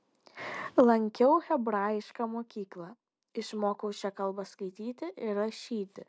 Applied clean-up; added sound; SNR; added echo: none; none; none; none.